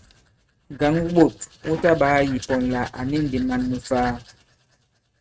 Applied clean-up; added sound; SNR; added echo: neural mask model RNNoise.